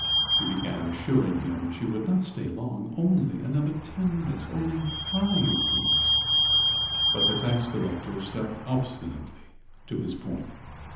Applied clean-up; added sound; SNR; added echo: none; Squeak / Vehicle; 0 dB; reverberation time 0.9 s.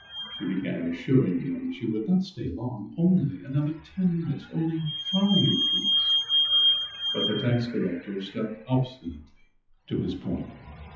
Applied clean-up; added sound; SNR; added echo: classical method WPE with log-MMSE.